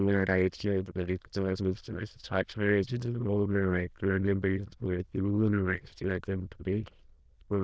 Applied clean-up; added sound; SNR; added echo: neural diffusion model UNIVERSE++.